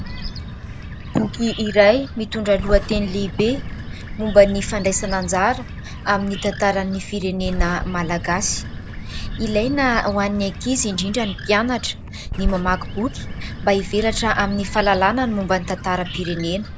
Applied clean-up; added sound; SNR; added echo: none; Bird; 7 dB; none.